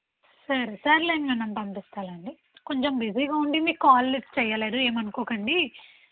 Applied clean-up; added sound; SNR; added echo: none; none; none; none.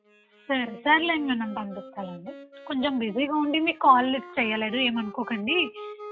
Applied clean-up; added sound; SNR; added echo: classical method log-MMSE.